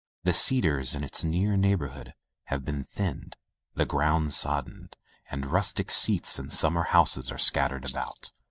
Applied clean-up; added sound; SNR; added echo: neural mask model DeepFilterNet 3.